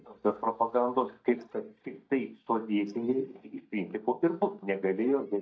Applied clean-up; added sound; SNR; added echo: neural mask model DeepFilterNet 3.